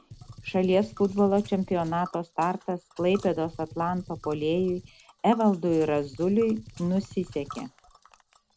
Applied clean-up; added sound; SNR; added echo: none; Gunshot, gunfire + Tick; 19 dB; none.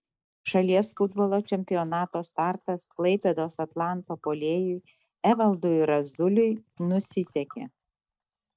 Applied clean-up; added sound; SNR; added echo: neural mask model DeepFilterNet 3.